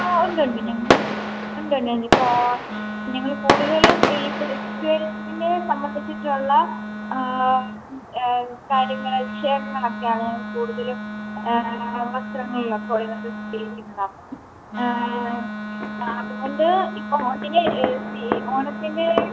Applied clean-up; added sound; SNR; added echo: none; Fireworks + Wind instrument, woodwind instrument; 2 dB; none.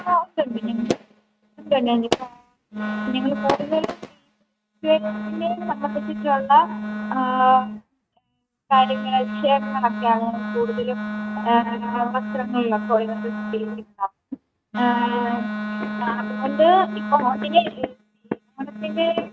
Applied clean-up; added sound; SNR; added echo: neural mask model RNNoise.